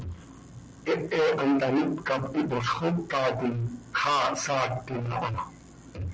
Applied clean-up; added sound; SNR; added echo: none; none; none; none.